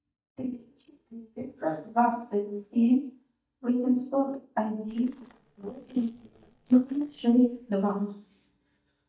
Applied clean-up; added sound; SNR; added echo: neural mask model DeepFilterNet 3.